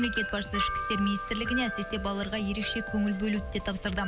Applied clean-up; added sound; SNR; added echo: none; Wind chime; 6 dB; none.